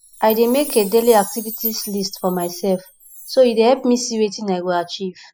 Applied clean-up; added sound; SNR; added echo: classical method spectral subtraction.